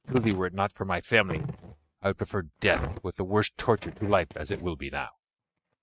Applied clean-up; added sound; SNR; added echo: neural mask model RNNoise.